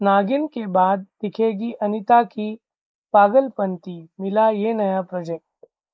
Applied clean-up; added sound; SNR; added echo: neural mask model Resemble Enhance denoiser.